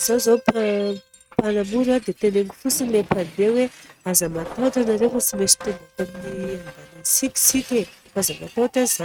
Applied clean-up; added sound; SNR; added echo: neural mask model RNNoise.